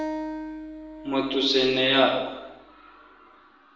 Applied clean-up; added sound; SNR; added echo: none; Acoustic guitar; 11 dB; reverberation time 0.9 s.